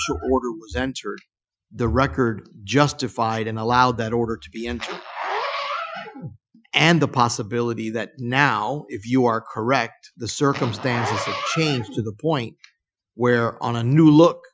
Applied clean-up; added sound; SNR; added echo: classical method Wiener filter.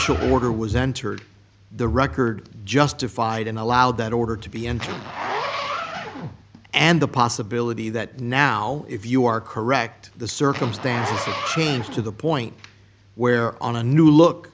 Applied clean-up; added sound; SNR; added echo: none; Zipper (clothing); 12 dB; none.